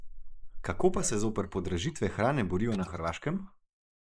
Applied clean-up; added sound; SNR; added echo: neural mask model Resemble Enhance denoiser.